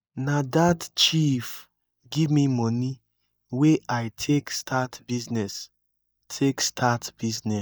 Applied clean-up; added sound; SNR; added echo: neural mask model DeepFilterNet 3.